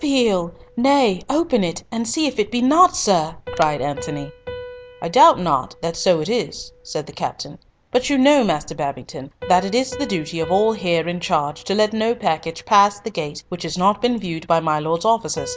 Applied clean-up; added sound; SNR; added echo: none; Piano; 19 dB; none.